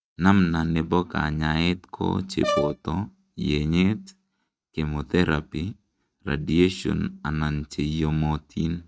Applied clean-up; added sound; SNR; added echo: neural mask model RNNoise.